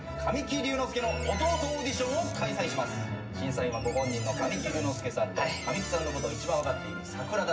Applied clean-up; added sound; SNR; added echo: none; Door; 13 dB; reverberation time 0.4 s.